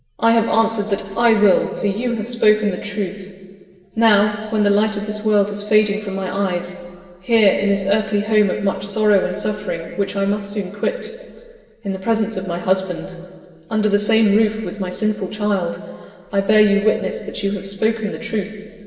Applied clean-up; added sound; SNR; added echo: none; none; none; reverberation time 1.9 s.